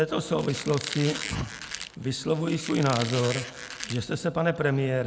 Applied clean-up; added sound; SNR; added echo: none; Squeak; 11 dB; none.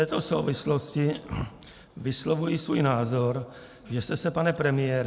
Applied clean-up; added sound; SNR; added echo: none; none; none; none.